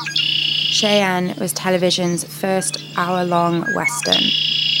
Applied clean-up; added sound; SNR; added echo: none; Bird; 2 dB; none.